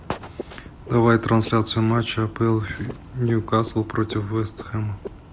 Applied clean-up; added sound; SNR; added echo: none; Frog; 18 dB; none.